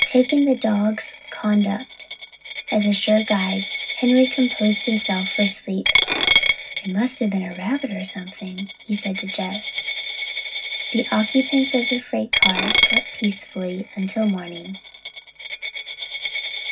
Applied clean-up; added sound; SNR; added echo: none; Coin (dropping); 1 dB; reverberation time 0.4 s.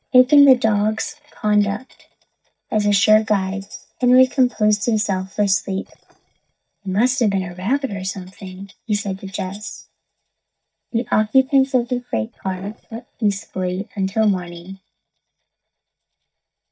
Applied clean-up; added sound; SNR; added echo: neural mask model DeepFilterNet 3.